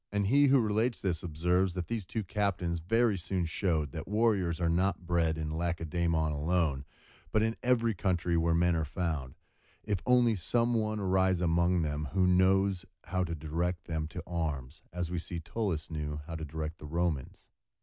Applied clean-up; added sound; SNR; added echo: none; none; none; none.